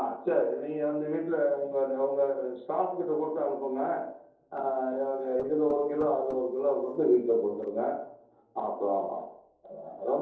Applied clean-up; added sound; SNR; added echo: neural separator model SepFormer DNS4.